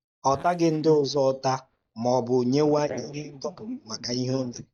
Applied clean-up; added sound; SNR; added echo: neural mask model DeepFilterNet 3.